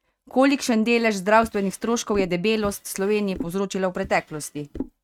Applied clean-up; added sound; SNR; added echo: neural mask model RNNoise.